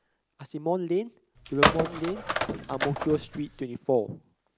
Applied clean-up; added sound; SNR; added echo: none; Telephone; -2 dB; none.